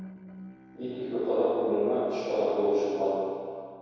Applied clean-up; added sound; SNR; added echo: none; Bowed string instrument; 19 dB; reverberation time 2.2 s.